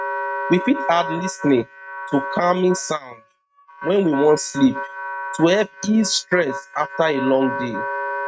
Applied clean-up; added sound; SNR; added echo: neural mask model RNNoise.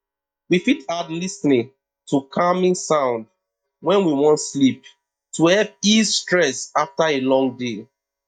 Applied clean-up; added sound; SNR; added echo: neural mask model DeepFilterNet 3.